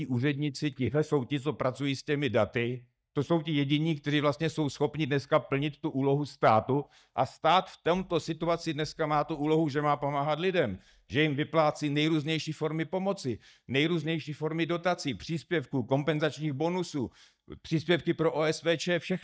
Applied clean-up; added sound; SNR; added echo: neural mask model DeepFilterNet 3.